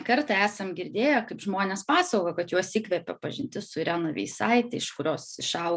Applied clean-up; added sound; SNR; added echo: none; none; none; none.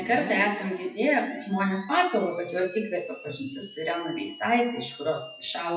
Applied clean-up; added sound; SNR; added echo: classical method WPE with log-MMSE.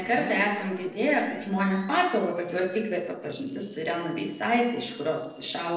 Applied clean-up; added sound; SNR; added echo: neural separator model SepFormer DNS4.